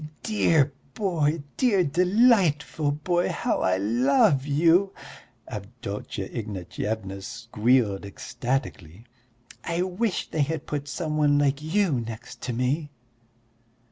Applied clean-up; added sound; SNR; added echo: none; none; none; none.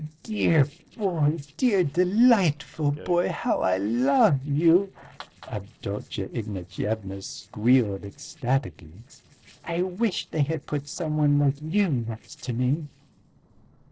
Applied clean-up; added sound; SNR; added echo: neural separator model SepFormer DNS4.